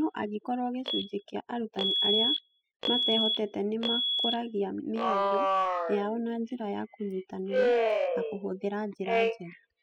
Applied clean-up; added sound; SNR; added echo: classical method spectral subtraction.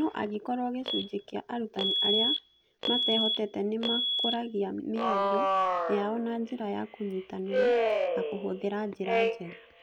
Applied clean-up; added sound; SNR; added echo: none; Alarm; -2 dB; none.